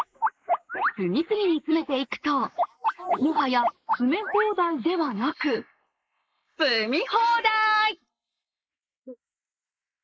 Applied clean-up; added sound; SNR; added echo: neural mask model Resemble Enhance denoiser.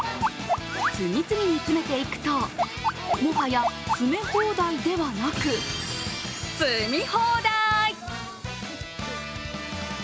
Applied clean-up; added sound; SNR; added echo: none; none; none; none.